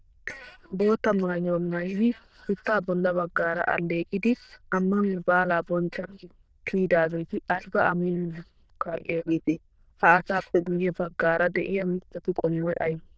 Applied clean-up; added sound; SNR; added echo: neural diffusion model UNIVERSE++.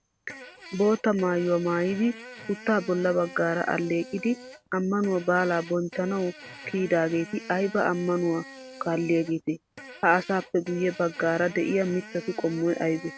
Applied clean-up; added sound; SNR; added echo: none; Fart; 18 dB; none.